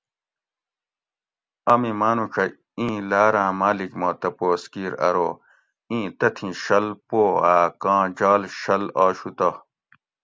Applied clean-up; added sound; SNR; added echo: none; none; none; none.